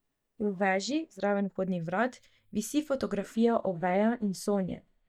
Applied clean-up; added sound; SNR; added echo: neural mask model DeepFilterNet 3.